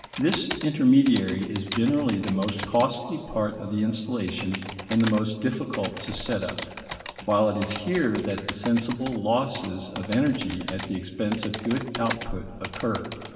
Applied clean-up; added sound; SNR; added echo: none; Typing; 12 dB; reverberation time 2.0 s.